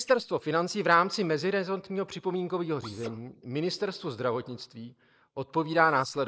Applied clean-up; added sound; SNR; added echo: neural mask model Resemble Enhance denoiser.